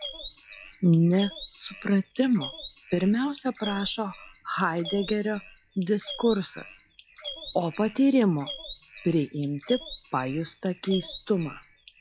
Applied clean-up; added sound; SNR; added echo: classical method log-MMSE.